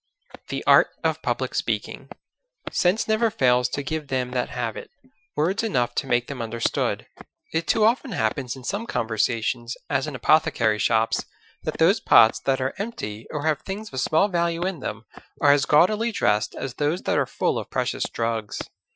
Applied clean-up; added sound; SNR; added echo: classical method Wiener filter.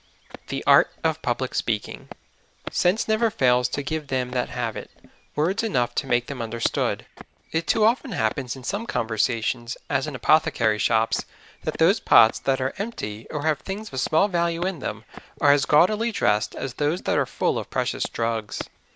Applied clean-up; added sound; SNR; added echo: none; Walk, footsteps; 20 dB; none.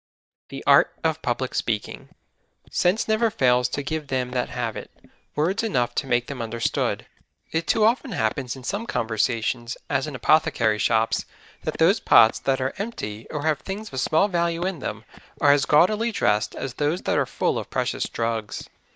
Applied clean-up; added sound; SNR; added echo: neural mask model DeepFilterNet 3.